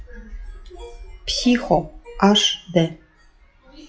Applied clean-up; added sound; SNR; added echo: classical method WPE with log-MMSE.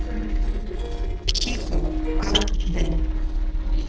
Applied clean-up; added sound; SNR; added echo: neural separator model SepFormer DNS4.